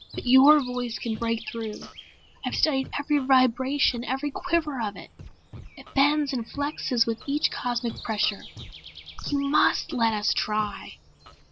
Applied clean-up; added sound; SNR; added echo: none; Breathing + Scratching (performance technique); 18 dB; none.